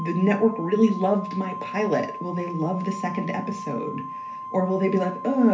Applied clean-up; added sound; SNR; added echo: none; Organ; 11 dB; reverberation time 0.3 s.